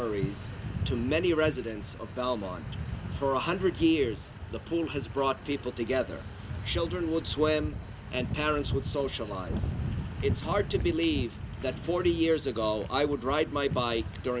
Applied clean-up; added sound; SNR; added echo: none; none; none; none.